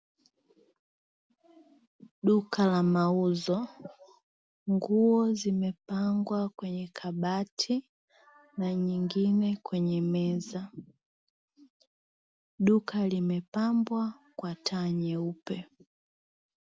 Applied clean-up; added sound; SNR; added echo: none; none; none; none.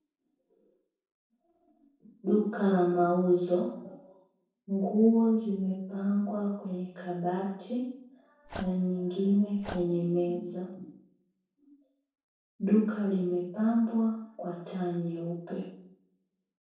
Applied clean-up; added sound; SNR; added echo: neural separator model SepFormer DNS4.